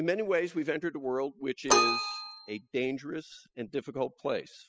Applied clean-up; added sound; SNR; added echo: classical method spectral subtraction.